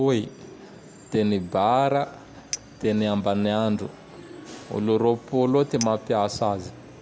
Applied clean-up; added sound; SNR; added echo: none; Chink, clink; 19 dB; none.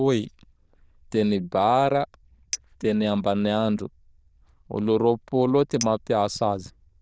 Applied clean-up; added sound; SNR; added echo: neural diffusion model UNIVERSE++.